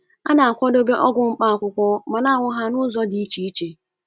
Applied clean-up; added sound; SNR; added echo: none; none; none; none.